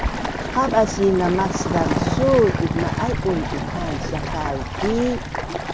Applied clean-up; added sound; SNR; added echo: none; Stream + Motorcycle; 2 dB; none.